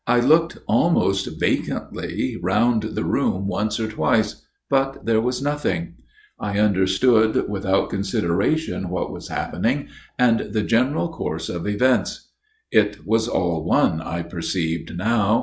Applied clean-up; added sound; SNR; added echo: none; none; none; none.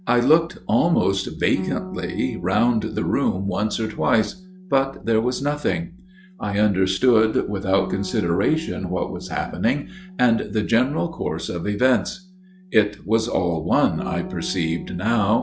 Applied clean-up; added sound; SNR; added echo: none; Bass guitar; 15 dB; none.